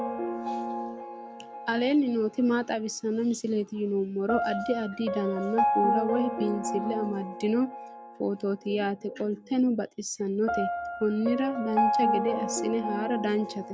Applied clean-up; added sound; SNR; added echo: none; Piano; 3 dB; none.